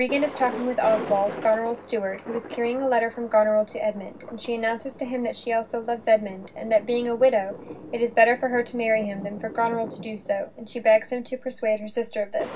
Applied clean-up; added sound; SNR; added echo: none; Thunder; 15 dB; reverberation time 0.4 s.